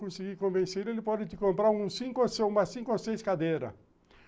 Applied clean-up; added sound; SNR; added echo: none; none; none; none.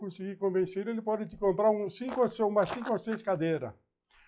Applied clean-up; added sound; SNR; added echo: classical method log-MMSE.